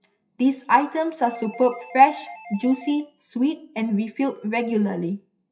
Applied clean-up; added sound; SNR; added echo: classical method WPE with log-MMSE.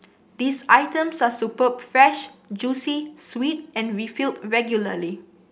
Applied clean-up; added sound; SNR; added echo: none; none; none; none.